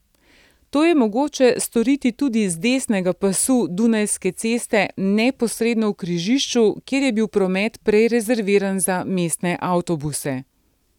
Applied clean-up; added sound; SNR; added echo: none; none; none; none.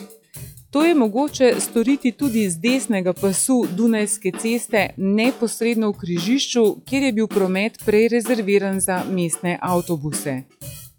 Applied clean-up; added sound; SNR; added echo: classical method log-MMSE.